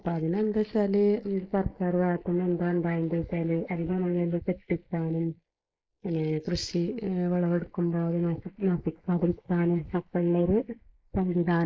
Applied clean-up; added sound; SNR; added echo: neural mask model Resemble Enhance denoiser.